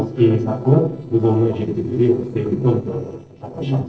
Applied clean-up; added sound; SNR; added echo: neural separator model SepFormer DNS4.